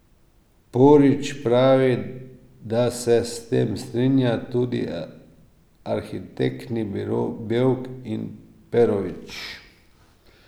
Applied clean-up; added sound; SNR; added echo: none; none; none; none.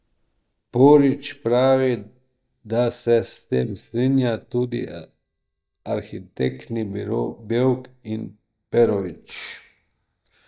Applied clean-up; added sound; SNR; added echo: neural mask model DeepFilterNet 3.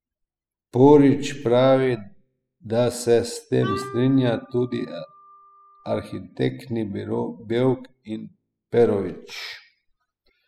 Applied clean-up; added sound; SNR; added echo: classical method spectral subtraction.